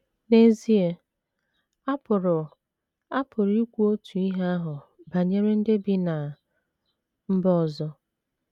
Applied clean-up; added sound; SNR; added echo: none; none; none; none.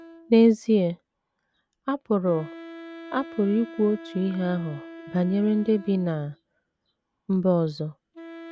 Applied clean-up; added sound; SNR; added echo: none; Wind instrument, woodwind instrument; 18 dB; none.